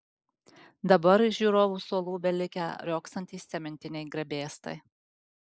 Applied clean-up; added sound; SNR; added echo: neural mask model Resemble Enhance denoiser.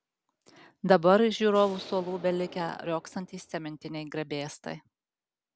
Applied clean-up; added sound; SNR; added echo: none; Explosion; 20 dB; none.